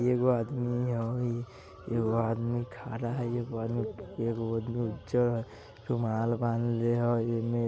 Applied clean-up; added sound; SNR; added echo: none; none; none; none.